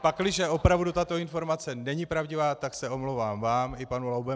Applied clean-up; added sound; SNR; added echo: none; none; none; none.